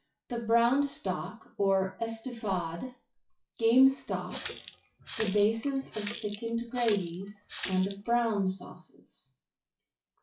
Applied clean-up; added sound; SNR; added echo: classical method WPE with log-MMSE.